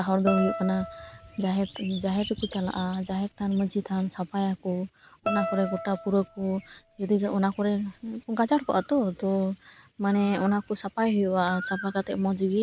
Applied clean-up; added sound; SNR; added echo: none; Guitar; 10 dB; none.